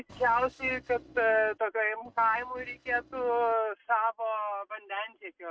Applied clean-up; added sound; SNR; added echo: neural mask model RNNoise.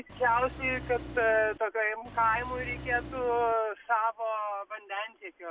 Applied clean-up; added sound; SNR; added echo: none; Engine; 12 dB; none.